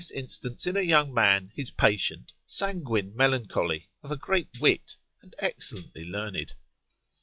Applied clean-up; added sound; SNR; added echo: classical method log-MMSE.